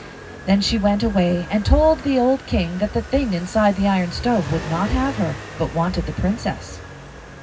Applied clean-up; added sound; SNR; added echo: none; Motorcycle; 15 dB; reverberation time 0.4 s.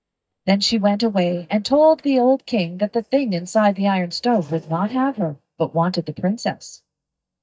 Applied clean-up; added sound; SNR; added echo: neural mask model DeepFilterNet 3.